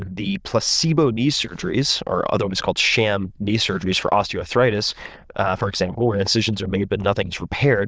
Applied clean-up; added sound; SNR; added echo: neural diffusion model UNIVERSE++.